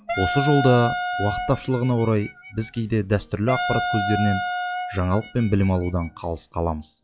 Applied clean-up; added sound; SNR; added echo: classical method log-MMSE.